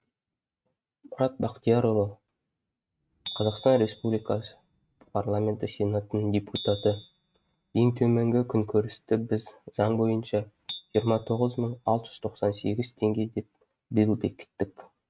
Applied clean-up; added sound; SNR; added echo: neural mask model RNNoise.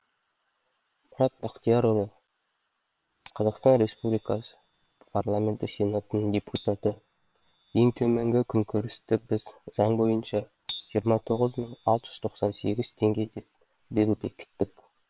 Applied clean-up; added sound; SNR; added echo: neural separator model SepFormer WHAM!.